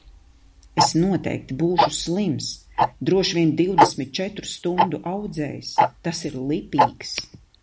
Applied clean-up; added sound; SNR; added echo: none; Tick-tock; 0 dB; none.